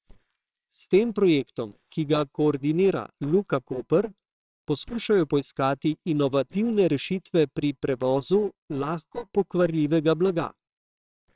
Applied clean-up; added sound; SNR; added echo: neural separator model SepFormer WHAMR!.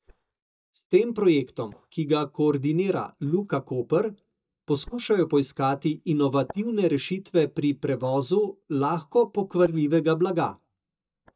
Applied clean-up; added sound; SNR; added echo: neural mask model DeepFilterNet 3.